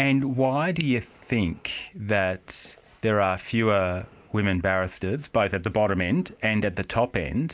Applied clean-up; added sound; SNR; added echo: none; none; none; none.